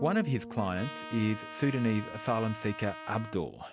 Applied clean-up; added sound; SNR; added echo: none; Trumpet + Bass guitar; 12 dB; none.